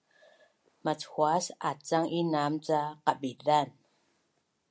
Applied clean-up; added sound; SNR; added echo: none; none; none; none.